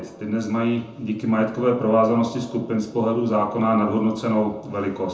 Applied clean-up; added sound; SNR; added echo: none; none; none; reverberation time 0.6 s.